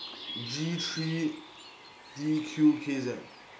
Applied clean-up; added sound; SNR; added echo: none; Bird; 13 dB; none.